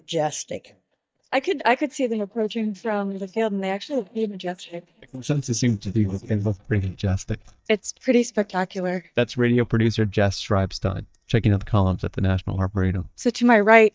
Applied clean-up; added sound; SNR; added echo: neural mask model DeepFilterNet 3.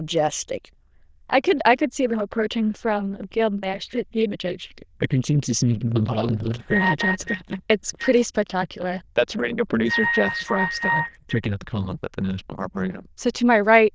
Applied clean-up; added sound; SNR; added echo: neural diffusion model UNIVERSE++.